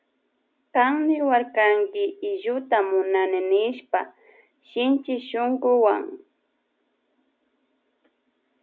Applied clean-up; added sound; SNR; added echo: none; none; none; none.